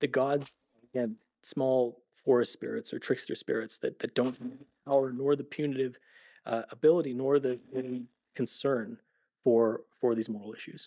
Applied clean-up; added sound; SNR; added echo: neural mask model DeepFilterNet 3.